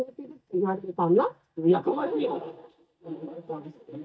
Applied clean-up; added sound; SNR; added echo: neural mask model DeepFilterNet 3.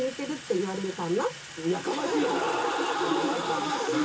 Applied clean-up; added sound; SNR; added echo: none; Sink (filling or washing) / Water tap, faucet; 14 dB; reverberation time 0.2 s.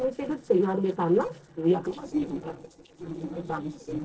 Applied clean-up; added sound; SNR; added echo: neural separator model SepFormer DNS4.